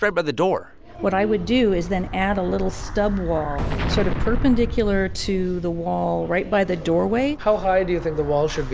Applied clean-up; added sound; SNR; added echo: none; Explosion; 7 dB; none.